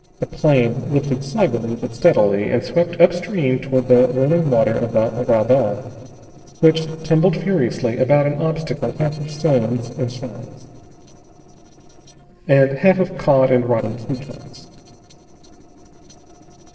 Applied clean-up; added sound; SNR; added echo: neural separator model SepFormer DNS4.